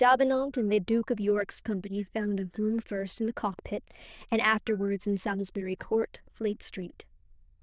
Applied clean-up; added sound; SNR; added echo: neural diffusion model UNIVERSE++.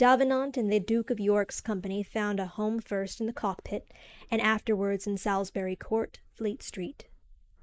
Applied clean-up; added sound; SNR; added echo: neural mask model Resemble Enhance denoiser.